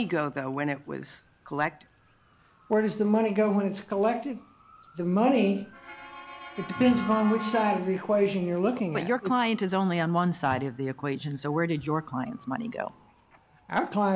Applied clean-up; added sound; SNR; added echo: none; Motor vehicle (road) / Siren; 19 dB; none.